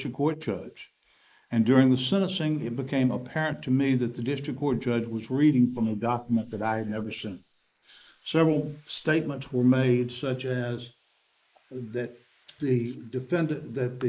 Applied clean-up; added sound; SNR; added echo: neural mask model Resemble Enhance denoiser.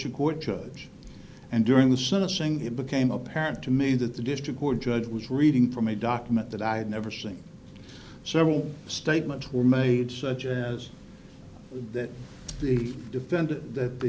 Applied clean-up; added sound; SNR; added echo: none; none; none; none.